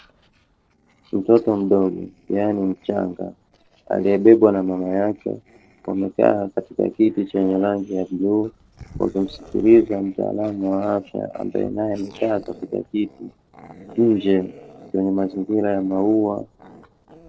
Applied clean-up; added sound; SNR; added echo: neural separator model SepFormer DNS4.